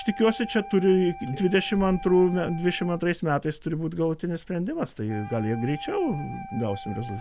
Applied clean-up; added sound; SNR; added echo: none; Wind instrument, woodwind instrument; 16 dB; none.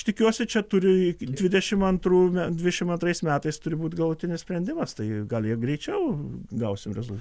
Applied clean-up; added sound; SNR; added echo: none; none; none; none.